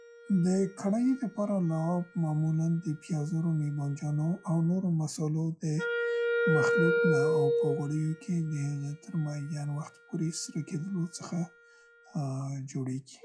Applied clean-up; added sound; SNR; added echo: classical method log-MMSE.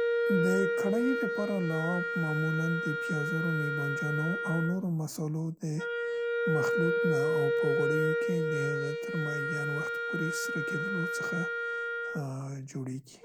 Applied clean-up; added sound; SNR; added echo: none; Wind instrument, woodwind instrument; -2 dB; none.